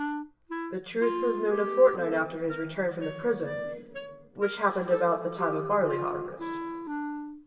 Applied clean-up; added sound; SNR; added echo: none; Wind instrument, woodwind instrument; 6 dB; reverberation time 2.0 s.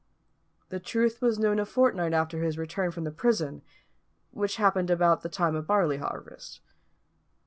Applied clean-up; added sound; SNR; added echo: none; none; none; none.